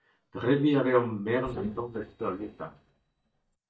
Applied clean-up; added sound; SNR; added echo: neural mask model DeepFilterNet 3.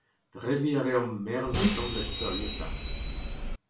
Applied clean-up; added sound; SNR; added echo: none; Bus; -2 dB; reverberation time 0.3 s.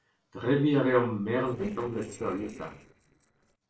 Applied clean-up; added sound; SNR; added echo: neural separator model SepFormer DNS4.